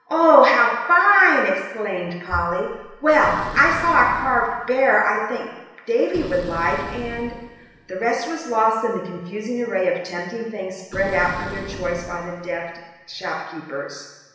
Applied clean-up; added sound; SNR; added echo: none; Boom; 15 dB; reverberation time 1.0 s.